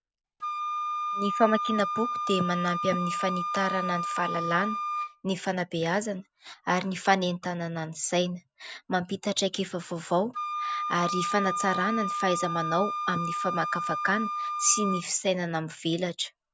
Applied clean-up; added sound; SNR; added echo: none; Wind instrument, woodwind instrument; 4 dB; none.